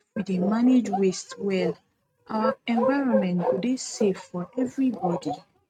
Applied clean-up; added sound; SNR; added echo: neural mask model RNNoise.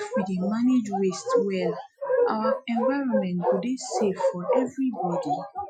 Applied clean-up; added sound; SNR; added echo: classical method Wiener filter.